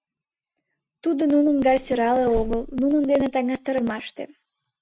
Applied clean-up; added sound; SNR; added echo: none; Vehicle; 15 dB; none.